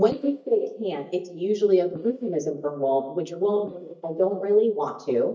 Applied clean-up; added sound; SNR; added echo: neural mask model DeepFilterNet 3.